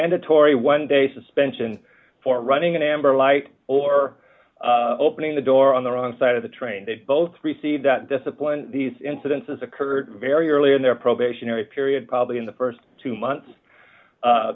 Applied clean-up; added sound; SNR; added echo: none; none; none; none.